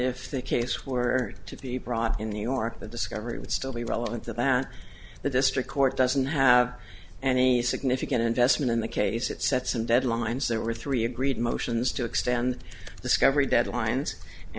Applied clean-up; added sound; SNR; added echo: none; none; none; none.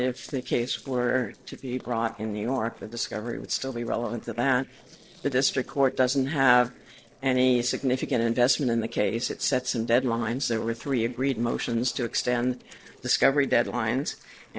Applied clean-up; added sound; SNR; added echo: neural separator model SepFormer DNS4.